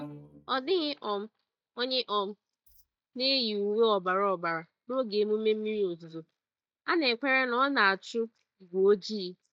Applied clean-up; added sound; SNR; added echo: neural mask model DeepFilterNet 3.